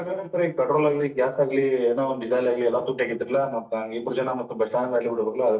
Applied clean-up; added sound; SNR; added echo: neural mask model DeepFilterNet 3.